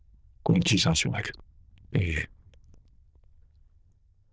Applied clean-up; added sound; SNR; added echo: neural diffusion model UNIVERSE++.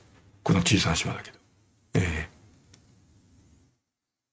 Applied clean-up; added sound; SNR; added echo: neural mask model RNNoise.